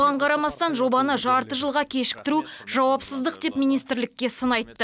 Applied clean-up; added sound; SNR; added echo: none; none; none; none.